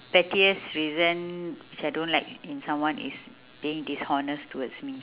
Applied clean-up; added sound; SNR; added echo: none; none; none; none.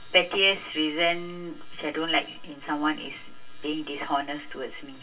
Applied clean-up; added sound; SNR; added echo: none; none; none; reverberation time 0.2 s.